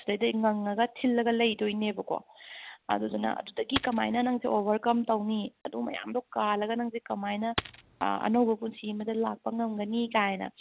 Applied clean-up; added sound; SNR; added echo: none; Coin (dropping); 7 dB; none.